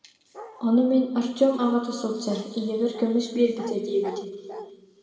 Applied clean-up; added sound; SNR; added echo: none; Bark; 18 dB; reverberation time 1.9 s.